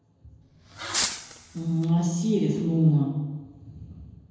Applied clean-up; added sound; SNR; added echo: none; Fireworks; 8 dB; reverberation time 1.2 s.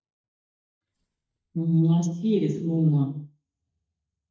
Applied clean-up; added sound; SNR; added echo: neural mask model DeepFilterNet 3.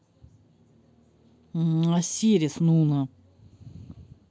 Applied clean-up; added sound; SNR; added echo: none; none; none; none.